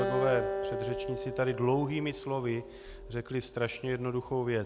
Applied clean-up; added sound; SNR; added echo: none; Acoustic guitar; 5 dB; none.